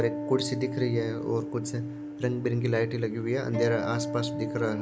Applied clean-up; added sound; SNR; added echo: none; Acoustic guitar; 6 dB; none.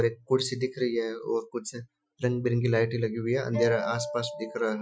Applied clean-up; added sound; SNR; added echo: classical method Wiener filter.